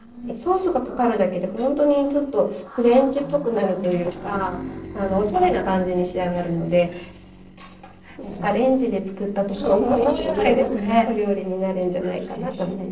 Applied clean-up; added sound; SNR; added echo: neural separator model SepFormer DNS4.